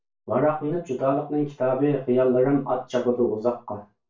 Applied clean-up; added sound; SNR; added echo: none; none; none; reverberation time 0.2 s.